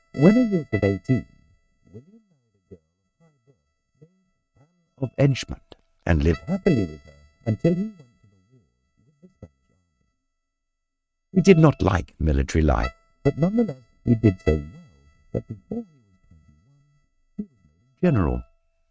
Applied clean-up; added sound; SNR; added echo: neural mask model RNNoise.